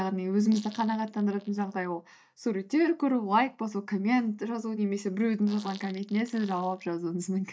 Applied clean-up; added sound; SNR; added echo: neural mask model DeepFilterNet 3.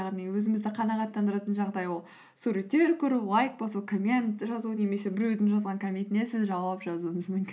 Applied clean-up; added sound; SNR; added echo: none; none; none; none.